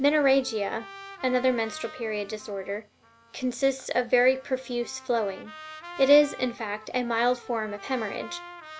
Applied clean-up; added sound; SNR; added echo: none; Trumpet; 18 dB; none.